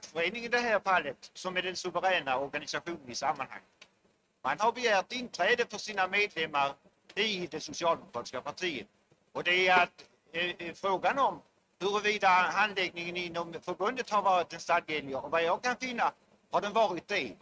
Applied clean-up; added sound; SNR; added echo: neural mask model RNNoise.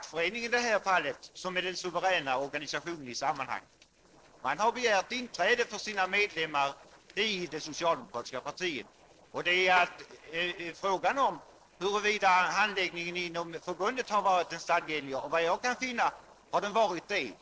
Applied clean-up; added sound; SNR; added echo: neural separator model SepFormer DNS4.